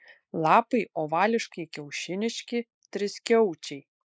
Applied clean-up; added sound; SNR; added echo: neural mask model Resemble Enhance denoiser.